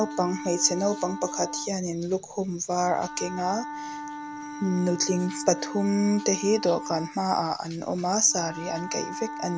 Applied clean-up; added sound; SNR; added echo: none; Wind instrument, woodwind instrument; 11 dB; none.